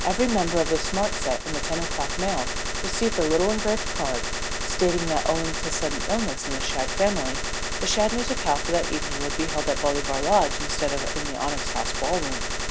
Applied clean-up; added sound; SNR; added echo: none; Gunshot, gunfire; 1 dB; none.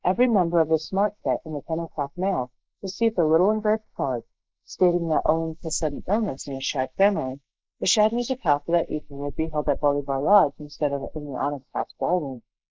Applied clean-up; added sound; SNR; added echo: neural mask model Resemble Enhance denoiser.